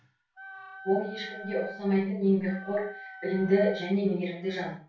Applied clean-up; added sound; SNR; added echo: none; Wind instrument, woodwind instrument; 16 dB; reverberation time 0.3 s.